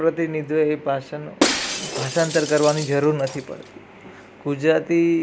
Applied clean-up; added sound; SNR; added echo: none; Shatter; 5 dB; none.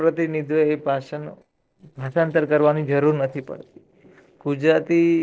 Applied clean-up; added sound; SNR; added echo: neural separator model SepFormer DNS4.